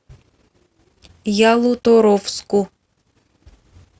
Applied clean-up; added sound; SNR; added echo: none; none; none; none.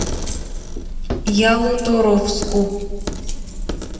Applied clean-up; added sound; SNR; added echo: none; Coin (dropping); 4 dB; reverberation time 1.1 s.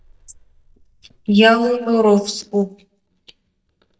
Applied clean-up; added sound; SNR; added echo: neural mask model DeepFilterNet 3.